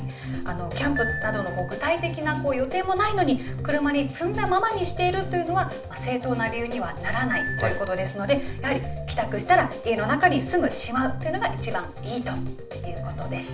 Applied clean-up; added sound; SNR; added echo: none; Piano; 15 dB; reverberation time 0.4 s.